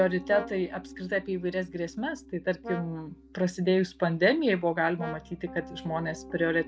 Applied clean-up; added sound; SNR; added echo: none; Piano + Brass instrument; 15 dB; none.